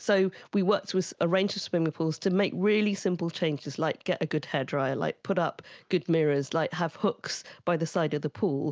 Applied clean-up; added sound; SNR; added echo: none; none; none; none.